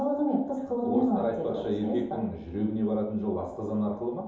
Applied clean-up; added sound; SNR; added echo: none; none; none; reverberation time 2.8 s.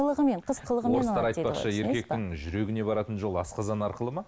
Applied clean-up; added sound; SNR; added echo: none; none; none; none.